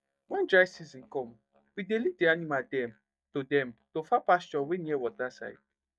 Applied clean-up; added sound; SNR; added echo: neural mask model DeepFilterNet 3.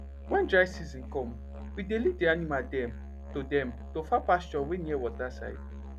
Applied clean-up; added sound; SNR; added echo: none; Musical instrument; 10 dB; none.